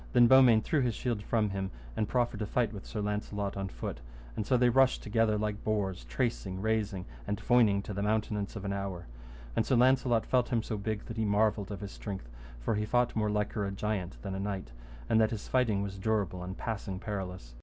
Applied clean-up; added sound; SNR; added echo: none; none; none; none.